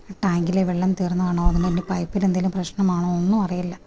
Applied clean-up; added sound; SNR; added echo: none; Burping, eructation; 4 dB; none.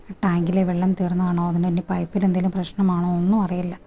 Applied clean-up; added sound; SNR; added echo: none; none; none; none.